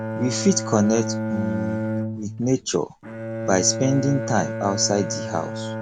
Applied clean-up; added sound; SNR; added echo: none; Bowed string instrument; 4 dB; none.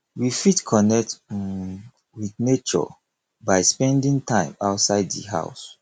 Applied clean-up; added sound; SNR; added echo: none; none; none; none.